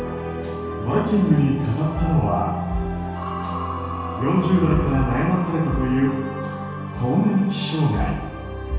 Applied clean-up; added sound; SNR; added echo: none; none; none; reverberation time 1.2 s.